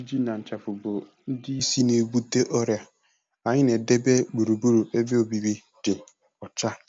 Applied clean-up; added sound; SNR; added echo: none; none; none; none.